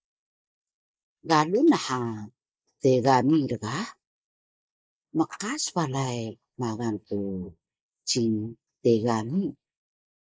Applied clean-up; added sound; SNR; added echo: neural mask model Resemble Enhance denoiser.